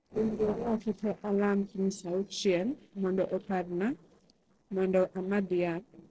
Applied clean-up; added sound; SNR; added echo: neural separator model SepFormer DNS4.